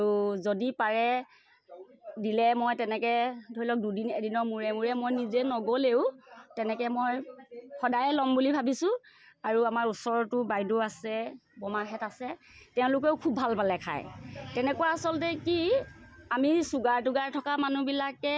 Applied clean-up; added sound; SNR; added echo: none; none; none; none.